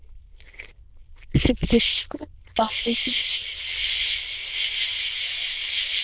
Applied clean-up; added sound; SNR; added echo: neural diffusion model UNIVERSE++.